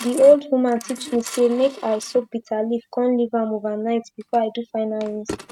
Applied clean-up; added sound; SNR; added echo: neural mask model RNNoise.